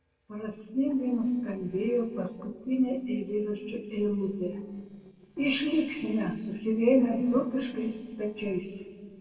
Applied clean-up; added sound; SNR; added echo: neural separator model SepFormer DNS4.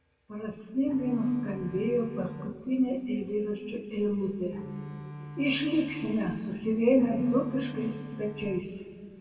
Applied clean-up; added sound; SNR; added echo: none; Bowed string instrument; 14 dB; reverberation time 2.1 s.